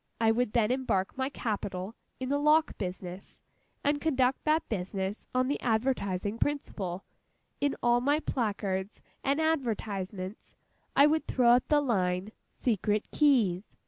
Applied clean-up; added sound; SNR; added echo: none; none; none; none.